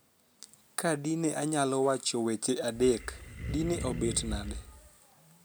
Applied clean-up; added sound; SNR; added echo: none; Animal; 8 dB; none.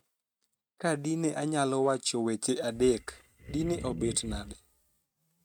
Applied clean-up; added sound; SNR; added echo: neural mask model RNNoise.